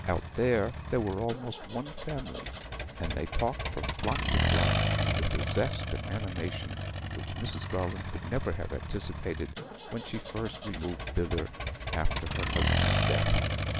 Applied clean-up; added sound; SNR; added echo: none; Accelerating, revving, vroom; -1 dB; none.